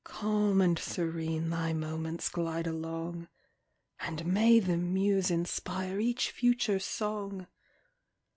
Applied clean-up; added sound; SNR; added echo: none; none; none; none.